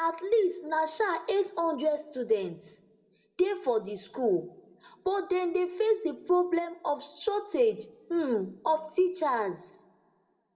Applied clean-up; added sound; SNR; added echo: none; none; none; reverberation time 1.0 s.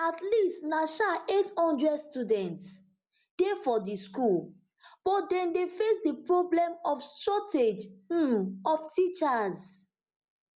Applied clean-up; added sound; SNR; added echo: none; none; none; none.